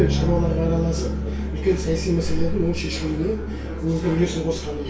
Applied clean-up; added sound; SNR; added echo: none; Bass guitar; 4 dB; reverberation time 0.3 s.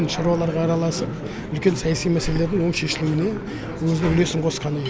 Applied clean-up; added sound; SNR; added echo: none; none; none; none.